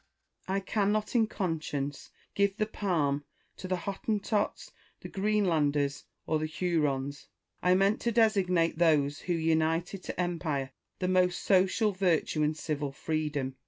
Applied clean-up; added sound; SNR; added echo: none; none; none; none.